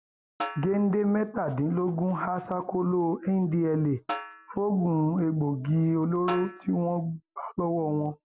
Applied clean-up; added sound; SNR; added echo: none; Snare drum; 14 dB; none.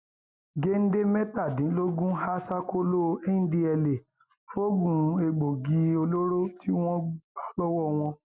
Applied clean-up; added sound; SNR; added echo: none; none; none; none.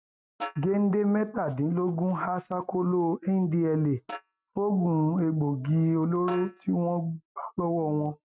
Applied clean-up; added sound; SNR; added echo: neural mask model RNNoise.